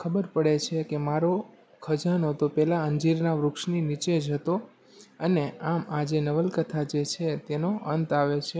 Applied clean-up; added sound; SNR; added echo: none; none; none; none.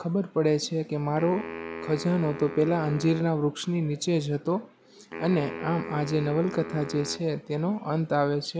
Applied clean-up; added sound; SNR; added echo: none; Wind instrument, woodwind instrument; 13 dB; none.